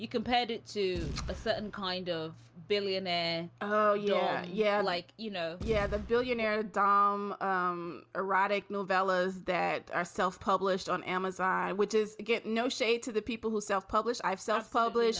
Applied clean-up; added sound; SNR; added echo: none; Boom; 12 dB; none.